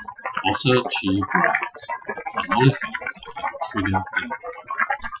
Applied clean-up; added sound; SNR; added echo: classical method Wiener filter.